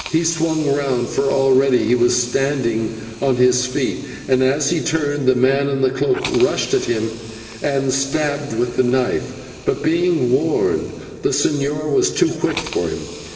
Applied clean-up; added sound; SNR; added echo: none; Hiss; 19 dB; reverberation time 2.4 s.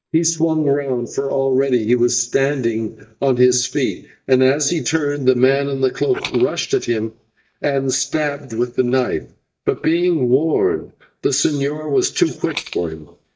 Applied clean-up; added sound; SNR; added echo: neural mask model DeepFilterNet 3.